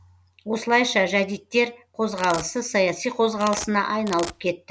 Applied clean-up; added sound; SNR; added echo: none; Domestic sounds, home sounds; 12 dB; none.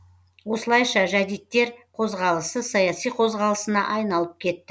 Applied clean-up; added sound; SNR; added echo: none; none; none; none.